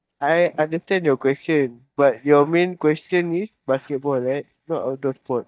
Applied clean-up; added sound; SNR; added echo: neural mask model DeepFilterNet 3.